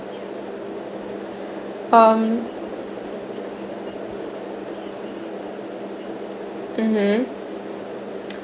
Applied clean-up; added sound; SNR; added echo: none; none; none; none.